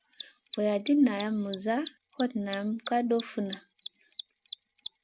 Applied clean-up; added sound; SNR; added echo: none; Mechanisms; 15 dB; none.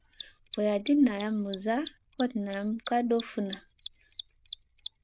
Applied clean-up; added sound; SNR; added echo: neural diffusion model UNIVERSE++.